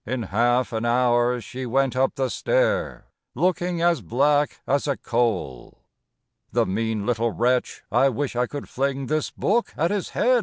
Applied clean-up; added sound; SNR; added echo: none; none; none; none.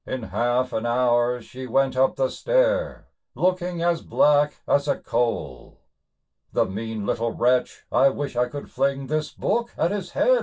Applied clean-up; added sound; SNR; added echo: none; none; none; reverberation time 0.1 s.